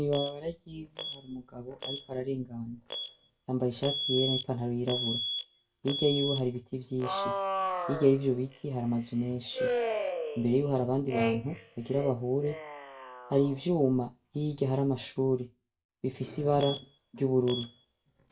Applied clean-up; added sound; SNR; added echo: none; Alarm; 6 dB; reverberation time 0.2 s.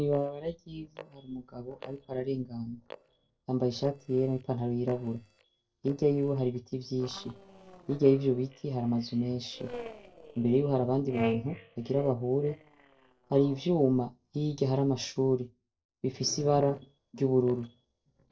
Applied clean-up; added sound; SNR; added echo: neural separator model SepFormer DNS4.